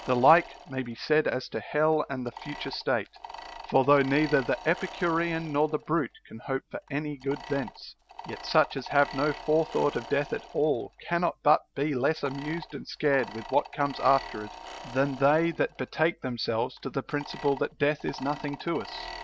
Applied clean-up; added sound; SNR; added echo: none; Mechanisms; 16 dB; none.